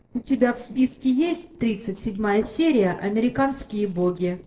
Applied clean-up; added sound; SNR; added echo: neural separator model SepFormer DNS4.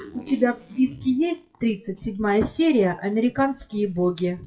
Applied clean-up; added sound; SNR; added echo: classical method WPE with log-MMSE.